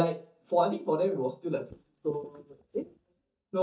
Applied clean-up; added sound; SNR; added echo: neural mask model DeepFilterNet 3.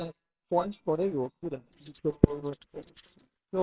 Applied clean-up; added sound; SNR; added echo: neural separator model SepFormer WHAMR!.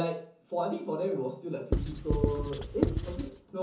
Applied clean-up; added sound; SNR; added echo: none; Writing; -2 dB; reverberation time 0.6 s.